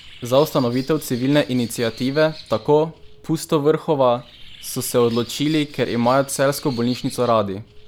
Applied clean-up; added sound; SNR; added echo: none; Bird; 20 dB; none.